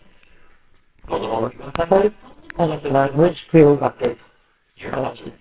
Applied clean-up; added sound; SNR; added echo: neural separator model SepFormer WHAMR!.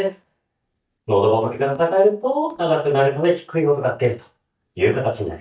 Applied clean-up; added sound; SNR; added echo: neural mask model DeepFilterNet 3.